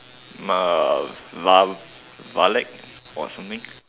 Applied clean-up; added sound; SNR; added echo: none; none; none; none.